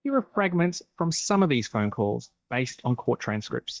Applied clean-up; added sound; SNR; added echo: neural mask model DeepFilterNet 3.